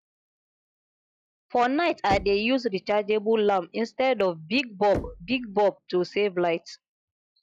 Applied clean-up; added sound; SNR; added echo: classical method log-MMSE.